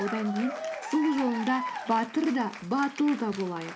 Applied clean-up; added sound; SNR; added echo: none; Applause / Cheering; 9 dB; none.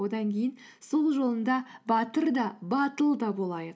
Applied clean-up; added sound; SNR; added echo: none; none; none; none.